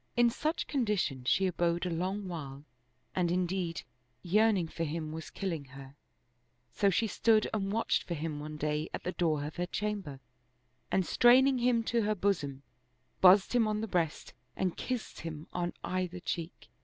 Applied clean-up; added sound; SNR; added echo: none; none; none; none.